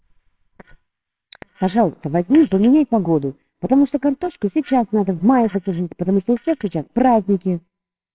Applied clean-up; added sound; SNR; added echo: neural separator model SepFormer WHAMR!.